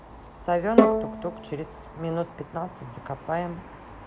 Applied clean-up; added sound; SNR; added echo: none; Bowed string instrument; -4 dB; none.